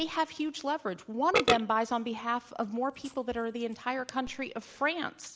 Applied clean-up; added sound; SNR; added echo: none; Burping, eructation; 6 dB; none.